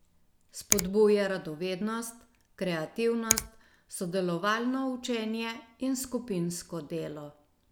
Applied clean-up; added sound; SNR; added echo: none; Finger snapping; 4 dB; none.